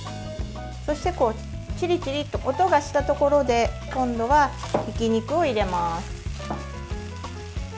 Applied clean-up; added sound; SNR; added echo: none; none; none; none.